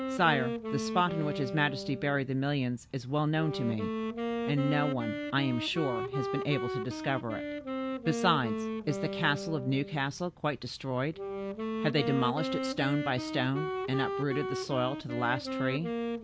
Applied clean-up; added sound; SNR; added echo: none; Wind instrument, woodwind instrument; 4 dB; none.